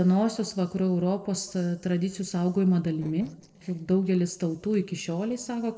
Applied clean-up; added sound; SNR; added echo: neural separator model SepFormer DNS4.